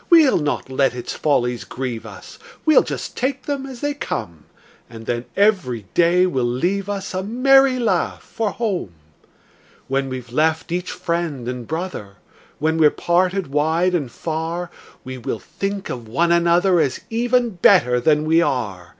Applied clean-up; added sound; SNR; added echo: none; none; none; none.